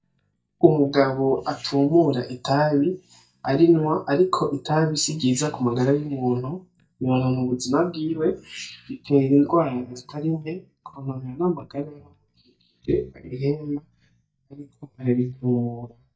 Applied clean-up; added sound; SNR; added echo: neural mask model DeepFilterNet 3.